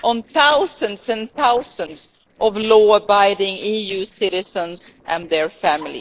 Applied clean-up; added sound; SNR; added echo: neural separator model SepFormer DNS4.